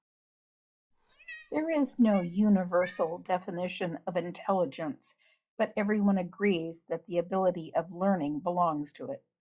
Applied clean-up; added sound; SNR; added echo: classical method log-MMSE.